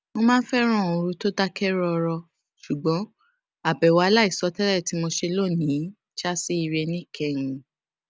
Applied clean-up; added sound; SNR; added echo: none; none; none; none.